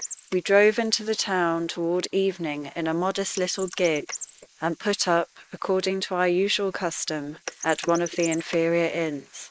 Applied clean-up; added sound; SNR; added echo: neural mask model Resemble Enhance denoiser.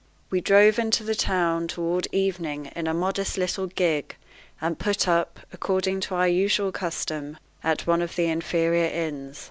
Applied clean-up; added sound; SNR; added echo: none; none; none; none.